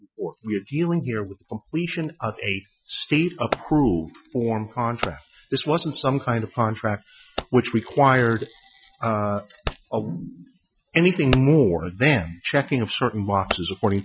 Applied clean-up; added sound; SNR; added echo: classical method Wiener filter.